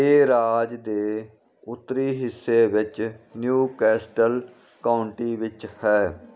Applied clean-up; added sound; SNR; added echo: none; none; none; none.